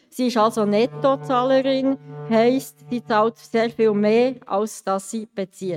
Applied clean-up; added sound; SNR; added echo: neural mask model RNNoise.